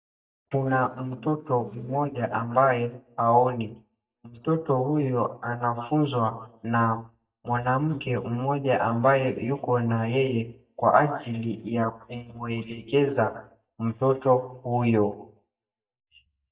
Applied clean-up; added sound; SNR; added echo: neural mask model DeepFilterNet 3.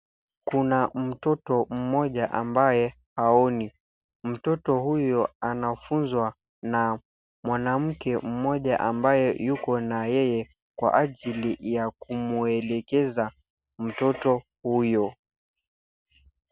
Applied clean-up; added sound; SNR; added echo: none; none; none; none.